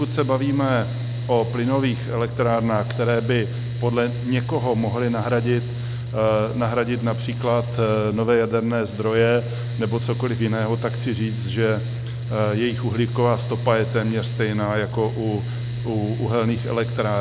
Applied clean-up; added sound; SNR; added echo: none; Mechanical fan; 4 dB; none.